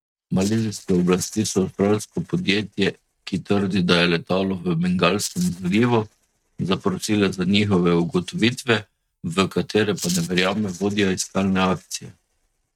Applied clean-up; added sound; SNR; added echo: neural mask model RNNoise.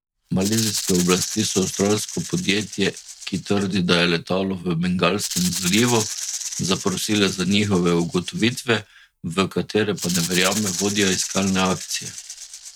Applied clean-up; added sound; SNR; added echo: none; Rattle (instrument); 9 dB; none.